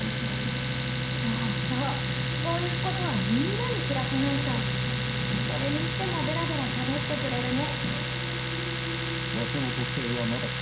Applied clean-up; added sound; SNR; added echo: none; Domestic sounds, home sounds; -3 dB; reverberation time 0.3 s.